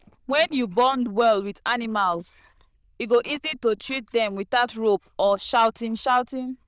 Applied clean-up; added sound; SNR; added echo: neural diffusion model UNIVERSE++.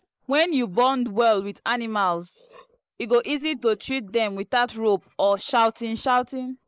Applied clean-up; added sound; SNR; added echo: neural mask model Resemble Enhance denoiser.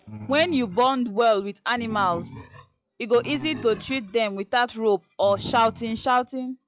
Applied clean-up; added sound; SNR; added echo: classical method log-MMSE.